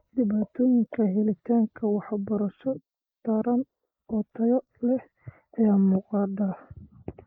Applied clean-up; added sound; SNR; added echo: neural mask model Resemble Enhance denoiser.